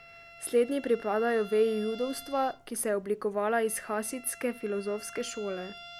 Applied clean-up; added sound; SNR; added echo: none; Bowed string instrument; 19 dB; none.